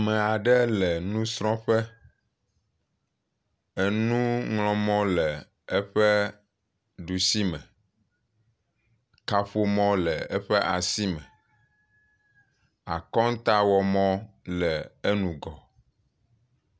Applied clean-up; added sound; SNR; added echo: none; none; none; none.